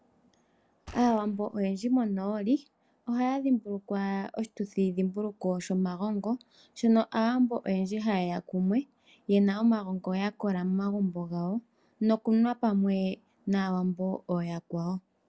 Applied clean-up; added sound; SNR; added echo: none; Gunshot, gunfire; 20 dB; none.